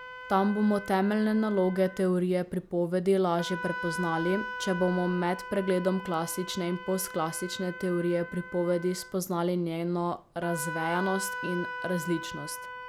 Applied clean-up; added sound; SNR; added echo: none; Wind instrument, woodwind instrument; 11 dB; none.